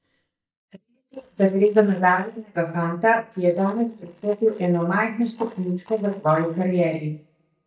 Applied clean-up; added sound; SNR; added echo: neural mask model DeepFilterNet 3.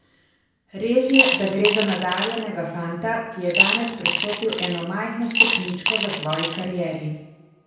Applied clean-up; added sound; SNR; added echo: none; Coin (dropping) / Glass; -1 dB; reverberation time 0.9 s.